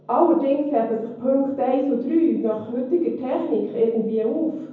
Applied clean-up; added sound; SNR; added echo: none; none; none; reverberation time 0.9 s.